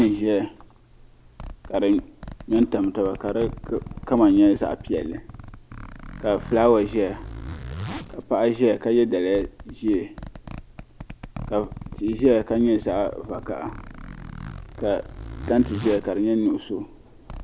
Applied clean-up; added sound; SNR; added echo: none; Zipper (clothing); 14 dB; none.